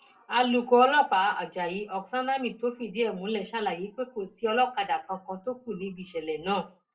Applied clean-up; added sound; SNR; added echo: none; none; none; reverberation time 0.2 s.